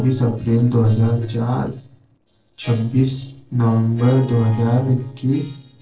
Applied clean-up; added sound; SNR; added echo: neural separator model SepFormer DNS4.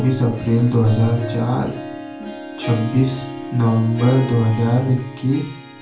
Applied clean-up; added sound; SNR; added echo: none; Harp; 12 dB; reverberation time 0.3 s.